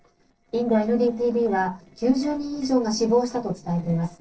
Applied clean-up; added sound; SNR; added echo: neural separator model SepFormer DNS4.